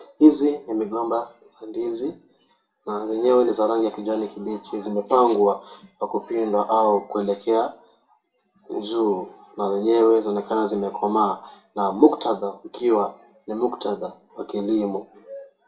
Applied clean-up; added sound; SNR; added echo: none; Rattle (instrument); 19 dB; reverberation time 0.3 s.